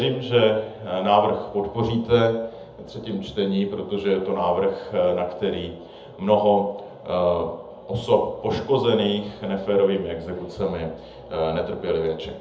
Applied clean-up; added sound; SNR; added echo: none; none; none; reverberation time 0.7 s.